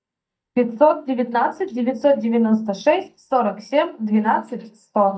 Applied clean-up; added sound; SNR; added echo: neural mask model DeepFilterNet 3.